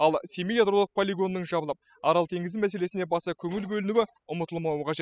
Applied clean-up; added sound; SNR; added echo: classical method spectral subtraction.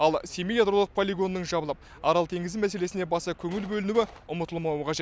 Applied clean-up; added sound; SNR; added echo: none; Gunshot, gunfire; 20 dB; none.